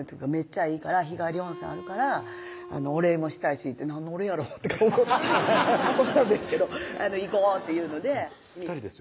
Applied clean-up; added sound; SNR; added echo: none; Wind instrument, woodwind instrument; 18 dB; none.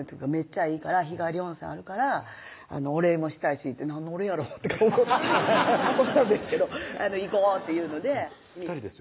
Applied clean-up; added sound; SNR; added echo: none; none; none; none.